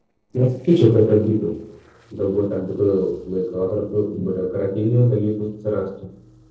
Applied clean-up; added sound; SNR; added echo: neural separator model SepFormer DNS4.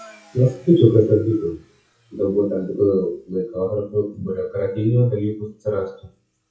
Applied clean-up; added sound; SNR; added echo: classical method WPE with log-MMSE.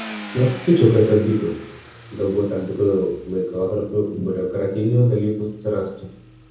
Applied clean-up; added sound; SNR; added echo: none; Car; 19 dB; reverberation time 0.7 s.